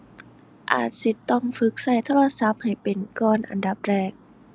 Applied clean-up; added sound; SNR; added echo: none; none; none; none.